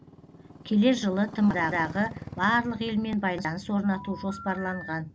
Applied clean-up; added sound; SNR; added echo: none; Telephone + Motorcycle; 15 dB; none.